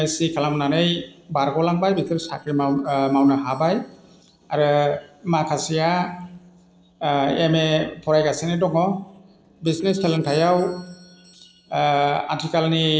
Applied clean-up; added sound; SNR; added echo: neural separator model SepFormer DNS4.